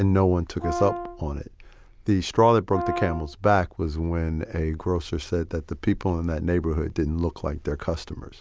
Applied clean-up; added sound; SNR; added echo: none; Brass instrument; 8 dB; none.